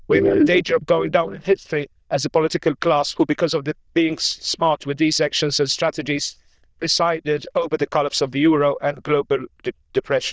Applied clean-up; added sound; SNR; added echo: neural diffusion model UNIVERSE++.